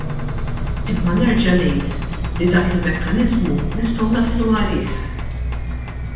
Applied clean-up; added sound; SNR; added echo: none; Engine; 2 dB; reverberation time 0.9 s.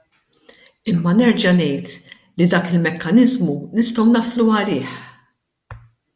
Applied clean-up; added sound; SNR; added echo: none; none; none; none.